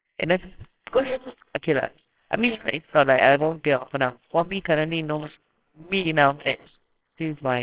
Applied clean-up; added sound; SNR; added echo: neural separator model SepFormer WHAMR!.